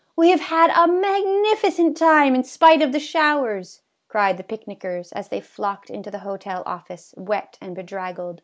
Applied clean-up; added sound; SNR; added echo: none; none; none; none.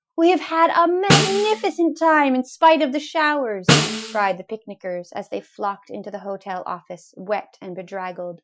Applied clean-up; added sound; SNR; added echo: classical method Wiener filter.